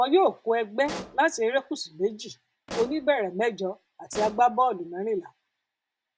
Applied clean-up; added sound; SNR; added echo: none; Explosion; 15 dB; none.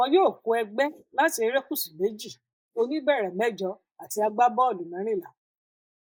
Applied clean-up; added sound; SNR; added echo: neural mask model Resemble Enhance denoiser.